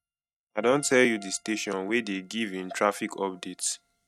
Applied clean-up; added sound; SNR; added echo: neural mask model RNNoise.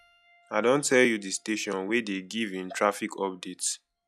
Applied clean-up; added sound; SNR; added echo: classical method log-MMSE.